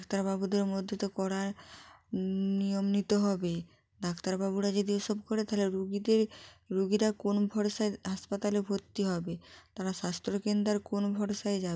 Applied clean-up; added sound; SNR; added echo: none; none; none; none.